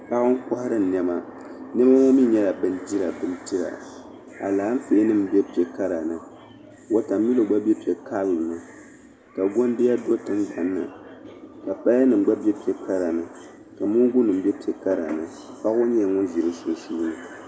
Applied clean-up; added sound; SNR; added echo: none; none; none; none.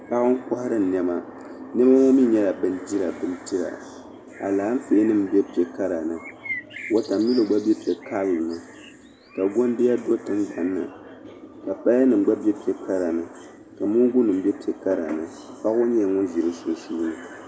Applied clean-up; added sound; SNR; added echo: none; Bird; 16 dB; none.